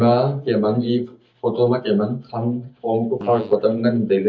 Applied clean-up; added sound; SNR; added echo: neural mask model DeepFilterNet 3.